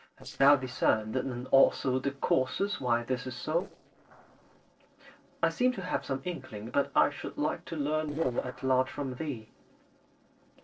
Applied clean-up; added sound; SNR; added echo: neural separator model SepFormer DNS4.